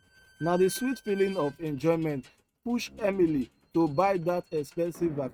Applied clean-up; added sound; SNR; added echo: neural mask model RNNoise.